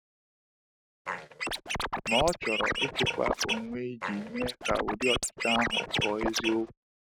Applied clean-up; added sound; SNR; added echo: neural mask model RNNoise.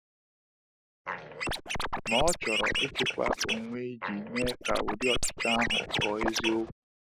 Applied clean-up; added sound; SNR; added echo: neural mask model Resemble Enhance denoiser.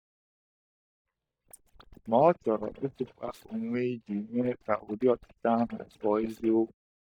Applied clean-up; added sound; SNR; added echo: neural mask model DeepFilterNet 3.